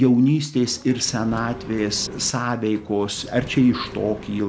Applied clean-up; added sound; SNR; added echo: none; Engine; 16 dB; none.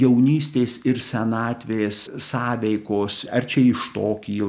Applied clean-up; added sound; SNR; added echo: none; none; none; none.